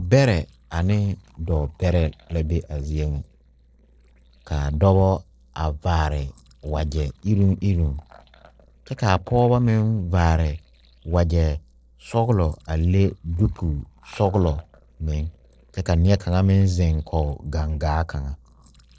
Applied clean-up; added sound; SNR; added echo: neural separator model SepFormer DNS4.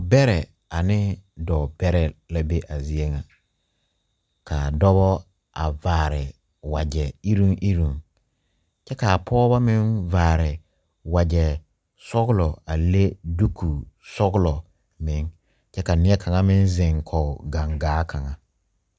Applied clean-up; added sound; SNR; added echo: none; none; none; none.